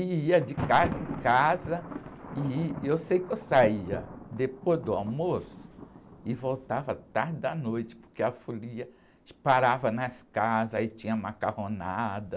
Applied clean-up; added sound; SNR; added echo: none; Thunder; 14 dB; none.